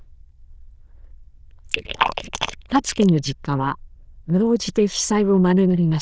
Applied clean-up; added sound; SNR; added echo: neural diffusion model UNIVERSE++.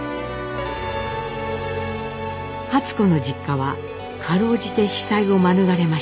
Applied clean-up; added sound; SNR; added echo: none; none; none; none.